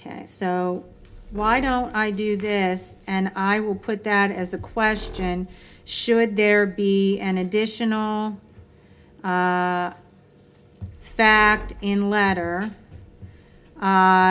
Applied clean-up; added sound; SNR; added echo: none; Squeak; 18 dB; reverberation time 0.3 s.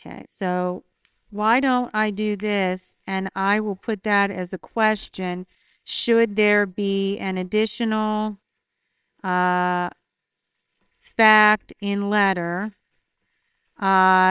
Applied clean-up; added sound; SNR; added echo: neural separator model SepFormer WHAMR!.